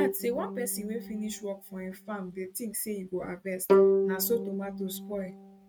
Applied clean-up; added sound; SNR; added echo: neural mask model RNNoise.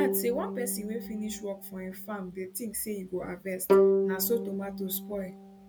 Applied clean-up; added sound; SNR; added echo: none; Bowed string instrument; -3 dB; none.